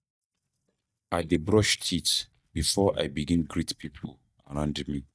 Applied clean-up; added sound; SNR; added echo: neural mask model DeepFilterNet 3.